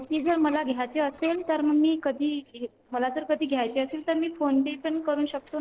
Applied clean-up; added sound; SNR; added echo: neural separator model SepFormer DNS4.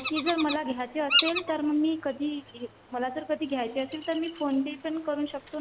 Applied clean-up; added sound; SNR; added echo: none; Bird vocalization, bird call, bird song; -1 dB; none.